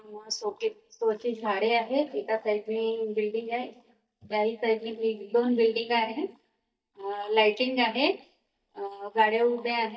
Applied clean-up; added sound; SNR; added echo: neural mask model DeepFilterNet 3.